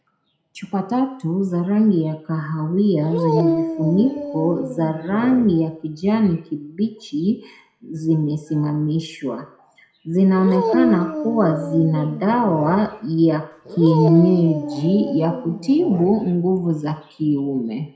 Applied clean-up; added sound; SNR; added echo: none; Dog; 6 dB; reverberation time 0.4 s.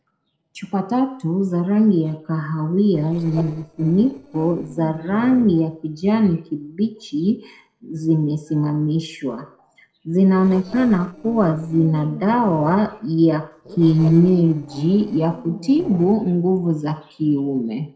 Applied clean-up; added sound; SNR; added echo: neural separator model SepFormer DNS4.